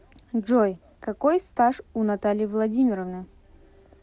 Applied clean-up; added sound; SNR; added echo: none; none; none; none.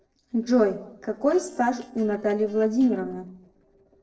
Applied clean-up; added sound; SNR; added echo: neural separator model SepFormer DNS4.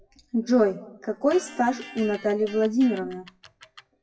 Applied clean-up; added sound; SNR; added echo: classical method WPE with log-MMSE.